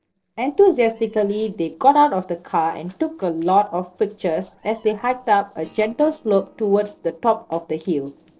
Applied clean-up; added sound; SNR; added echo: neural separator model SepFormer DNS4.